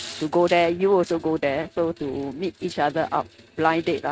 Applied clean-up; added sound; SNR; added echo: neural mask model RNNoise.